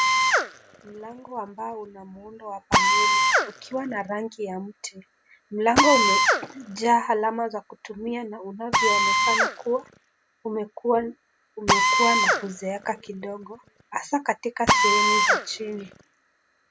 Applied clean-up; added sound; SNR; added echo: none; Drill; -4 dB; none.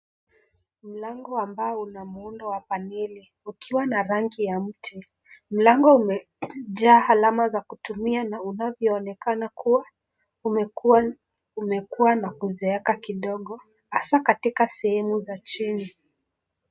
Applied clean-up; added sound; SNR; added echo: none; none; none; none.